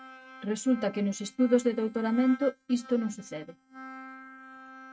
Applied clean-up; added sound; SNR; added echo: neural mask model RNNoise.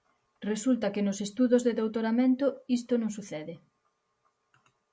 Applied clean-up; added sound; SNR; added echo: none; none; none; none.